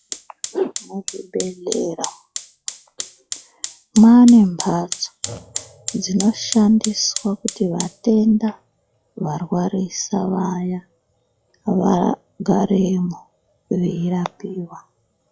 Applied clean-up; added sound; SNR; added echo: classical method log-MMSE.